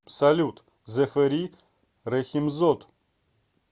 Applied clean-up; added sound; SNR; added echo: none; none; none; none.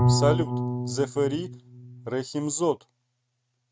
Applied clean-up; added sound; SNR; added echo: neural mask model RNNoise.